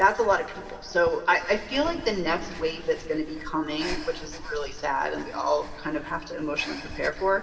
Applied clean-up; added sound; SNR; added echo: none; Breathing; 12 dB; reverberation time 2.3 s.